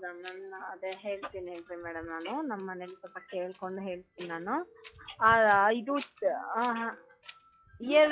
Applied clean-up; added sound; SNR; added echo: classical method log-MMSE.